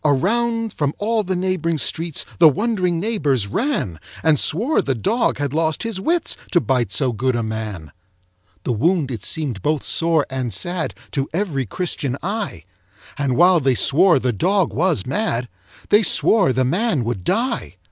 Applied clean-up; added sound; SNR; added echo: none; none; none; none.